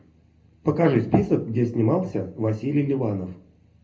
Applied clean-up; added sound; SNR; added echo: none; none; none; reverberation time 0.3 s.